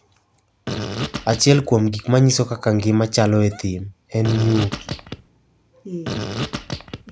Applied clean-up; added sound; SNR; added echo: none; Fart; 7 dB; none.